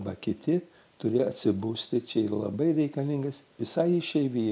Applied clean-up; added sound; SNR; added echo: none; none; none; none.